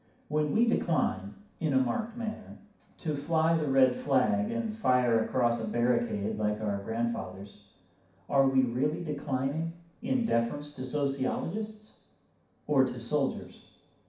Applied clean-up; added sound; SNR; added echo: none; none; none; reverberation time 0.6 s.